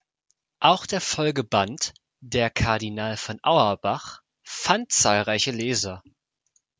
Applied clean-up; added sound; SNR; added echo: none; none; none; none.